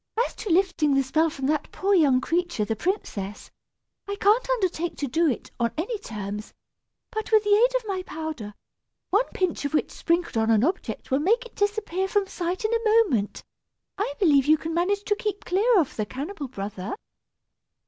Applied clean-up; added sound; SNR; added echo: none; none; none; none.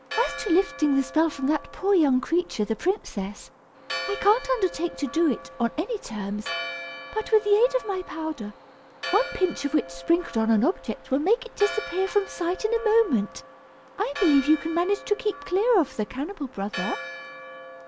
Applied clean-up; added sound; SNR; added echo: none; Church bell; 13 dB; none.